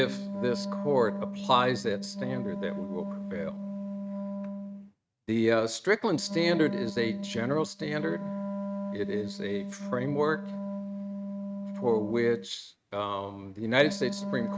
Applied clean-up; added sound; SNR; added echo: neural mask model RNNoise.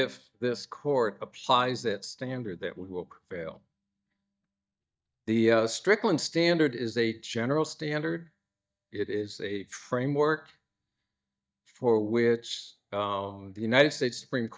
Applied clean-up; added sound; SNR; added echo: neural mask model DeepFilterNet 3.